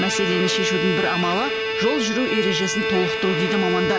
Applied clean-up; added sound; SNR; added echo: none; Bowed string instrument; 0 dB; none.